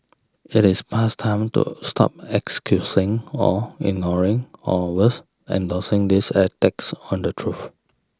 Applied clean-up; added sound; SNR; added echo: none; none; none; none.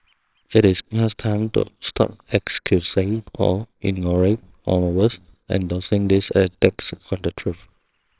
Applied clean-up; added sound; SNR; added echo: neural separator model SepFormer WHAMR!.